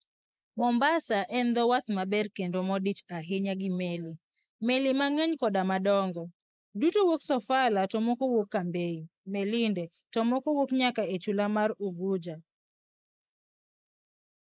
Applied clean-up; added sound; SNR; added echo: neural mask model Resemble Enhance denoiser.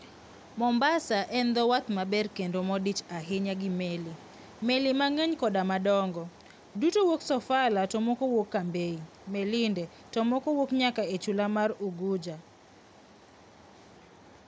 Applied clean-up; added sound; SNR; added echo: none; none; none; none.